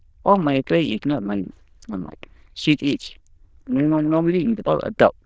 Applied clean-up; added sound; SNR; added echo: neural diffusion model UNIVERSE++.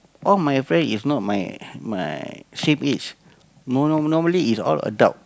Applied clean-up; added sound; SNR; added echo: none; none; none; none.